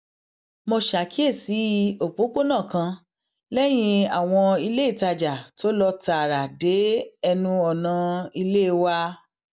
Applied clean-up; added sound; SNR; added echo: none; none; none; none.